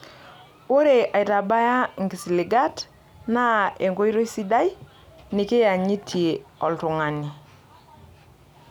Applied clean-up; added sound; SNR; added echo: none; none; none; none.